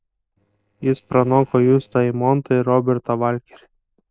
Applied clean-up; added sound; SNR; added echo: neural separator model SepFormer DNS4.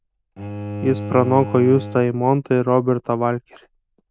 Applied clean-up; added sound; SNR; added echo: none; Bowed string instrument; 12 dB; none.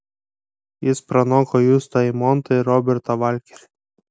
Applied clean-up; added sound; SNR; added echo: none; none; none; none.